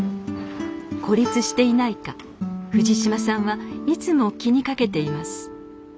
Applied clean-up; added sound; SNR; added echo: none; none; none; none.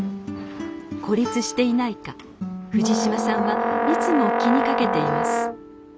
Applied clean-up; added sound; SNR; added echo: none; Brass instrument; -1 dB; none.